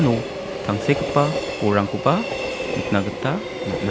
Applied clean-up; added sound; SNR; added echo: none; Train; 5 dB; none.